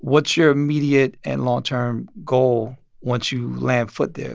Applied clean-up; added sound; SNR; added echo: none; none; none; none.